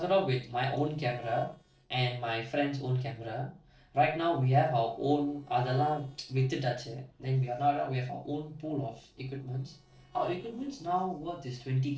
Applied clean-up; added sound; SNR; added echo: neural separator model SepFormer DNS4.